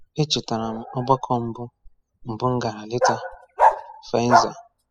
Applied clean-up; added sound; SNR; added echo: classical method spectral subtraction.